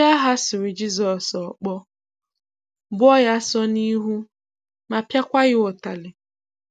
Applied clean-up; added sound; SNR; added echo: none; none; none; none.